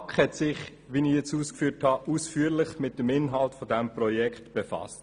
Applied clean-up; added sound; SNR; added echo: none; none; none; none.